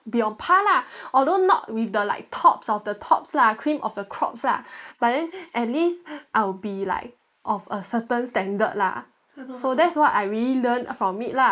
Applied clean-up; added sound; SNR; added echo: neural mask model Resemble Enhance denoiser.